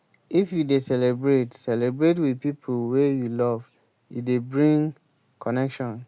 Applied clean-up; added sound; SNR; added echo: none; none; none; none.